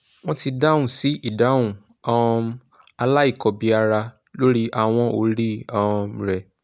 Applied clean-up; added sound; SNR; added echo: none; none; none; none.